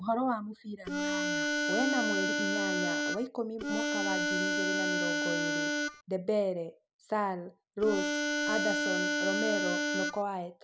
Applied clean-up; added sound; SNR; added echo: none; Harmonica; -4 dB; none.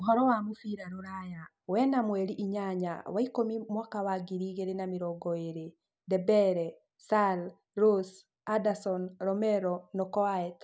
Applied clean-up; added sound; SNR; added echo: none; none; none; none.